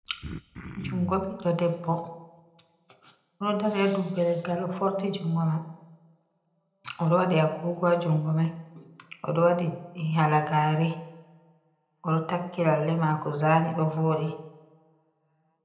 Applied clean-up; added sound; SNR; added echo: none; Cough; 12 dB; reverberation time 0.7 s.